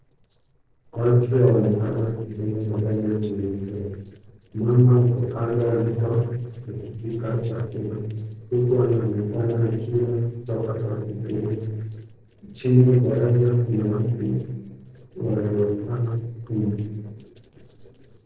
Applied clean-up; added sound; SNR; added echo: neural separator model SepFormer DNS4.